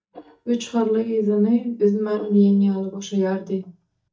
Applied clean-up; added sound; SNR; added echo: neural mask model DeepFilterNet 3.